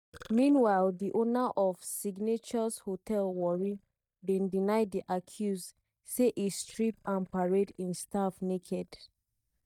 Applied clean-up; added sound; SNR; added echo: neural mask model DeepFilterNet 3.